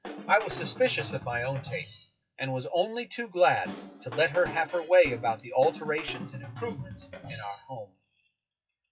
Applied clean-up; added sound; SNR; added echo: classical method WPE with log-MMSE.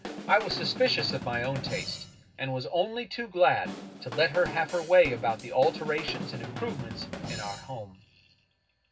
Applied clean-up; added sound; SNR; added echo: none; Drum / Drum kit; 11 dB; reverberation time 0.4 s.